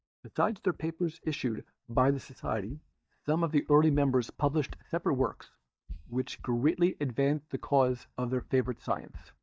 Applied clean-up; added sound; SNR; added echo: neural mask model DeepFilterNet 3.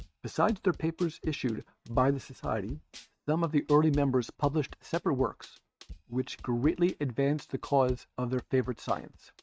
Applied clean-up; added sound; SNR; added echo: neural mask model RNNoise.